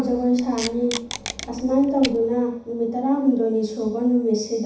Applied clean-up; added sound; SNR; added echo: none; Packing tape, duct tape; 12 dB; reverberation time 0.7 s.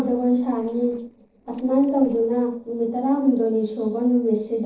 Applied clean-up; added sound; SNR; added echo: neural separator model SepFormer DNS4.